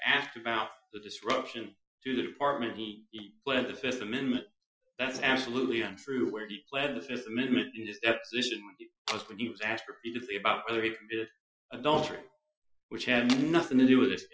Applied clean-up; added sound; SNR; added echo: classical method Wiener filter.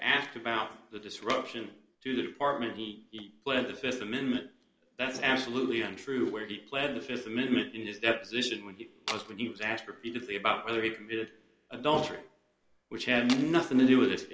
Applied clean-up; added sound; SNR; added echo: none; Tools; 8 dB; none.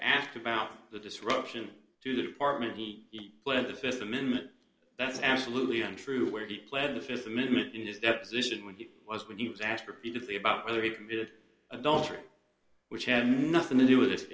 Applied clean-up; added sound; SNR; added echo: none; none; none; none.